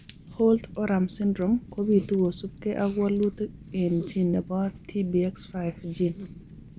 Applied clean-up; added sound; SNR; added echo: none; Fire; 19 dB; none.